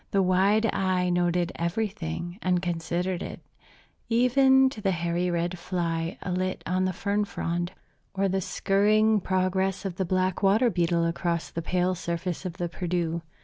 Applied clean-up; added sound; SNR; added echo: none; none; none; none.